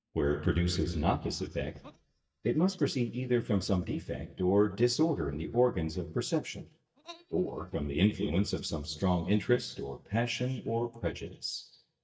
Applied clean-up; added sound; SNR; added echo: neural mask model DeepFilterNet 3.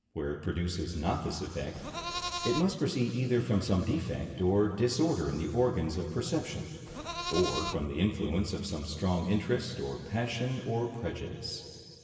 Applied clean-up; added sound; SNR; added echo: none; Livestock, farm animals, working animals; 5 dB; reverberation time 2.5 s.